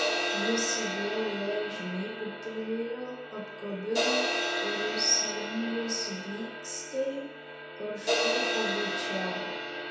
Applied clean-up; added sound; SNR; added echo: none; Crash cymbal; -1 dB; reverberation time 0.7 s.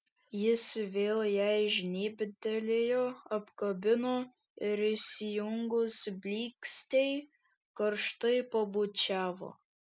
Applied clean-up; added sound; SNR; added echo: none; none; none; none.